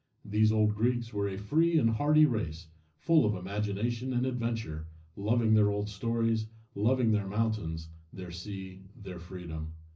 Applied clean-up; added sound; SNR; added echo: none; none; none; reverberation time 0.4 s.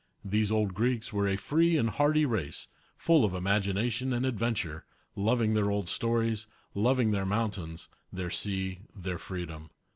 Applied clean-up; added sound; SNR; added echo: none; none; none; none.